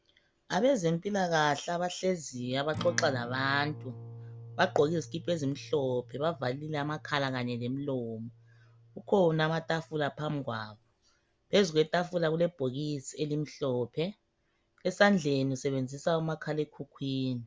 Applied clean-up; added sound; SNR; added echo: none; Acoustic guitar; 19 dB; none.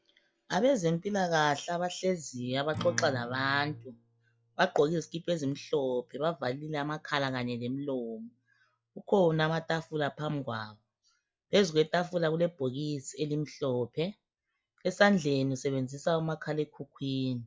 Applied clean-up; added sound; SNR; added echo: classical method log-MMSE.